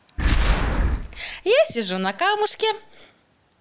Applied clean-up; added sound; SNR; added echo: none; Boom; -1 dB; none.